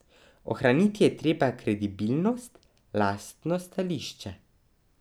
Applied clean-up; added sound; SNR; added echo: none; none; none; none.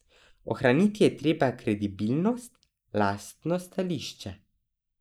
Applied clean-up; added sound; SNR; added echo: neural mask model Resemble Enhance denoiser.